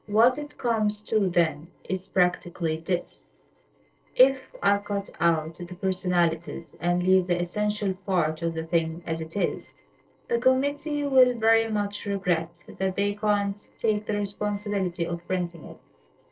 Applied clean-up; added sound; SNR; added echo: neural separator model SepFormer DNS4.